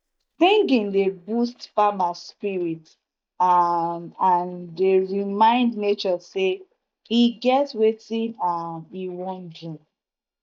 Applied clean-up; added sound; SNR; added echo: neural mask model DeepFilterNet 3.